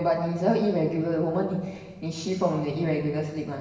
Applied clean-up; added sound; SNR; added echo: none; none; none; reverberation time 1.2 s.